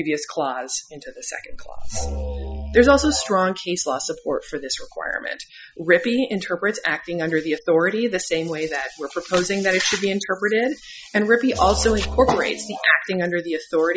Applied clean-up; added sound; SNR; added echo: classical method Wiener filter.